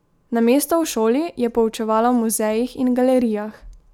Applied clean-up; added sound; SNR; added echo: none; none; none; none.